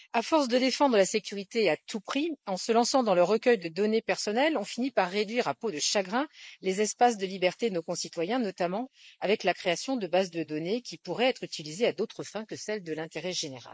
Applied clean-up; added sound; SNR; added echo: neural mask model Resemble Enhance denoiser.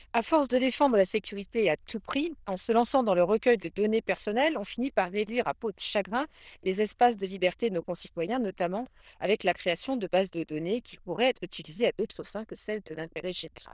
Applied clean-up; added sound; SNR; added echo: neural diffusion model UNIVERSE++.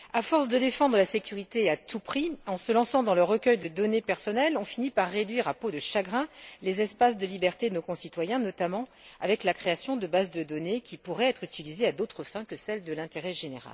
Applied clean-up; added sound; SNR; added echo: none; none; none; none.